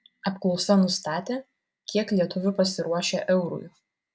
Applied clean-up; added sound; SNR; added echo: none; none; none; none.